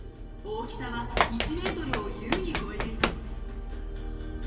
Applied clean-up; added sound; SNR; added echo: none; Run; 0 dB; reverberation time 2.7 s.